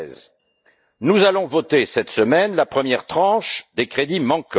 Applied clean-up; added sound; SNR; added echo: neural mask model DeepFilterNet 3.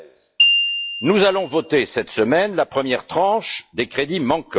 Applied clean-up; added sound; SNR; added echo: classical method log-MMSE.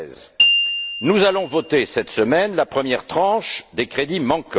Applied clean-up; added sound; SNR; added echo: none; Glockenspiel; 4 dB; none.